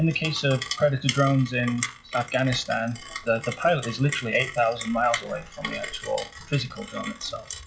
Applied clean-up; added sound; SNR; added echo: classical method WPE with log-MMSE.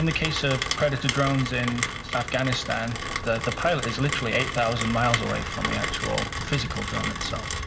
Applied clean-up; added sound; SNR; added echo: none; Rain; 4 dB; reverberation time 2.7 s.